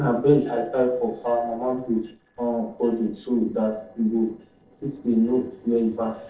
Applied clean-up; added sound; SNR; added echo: neural separator model SepFormer DNS4.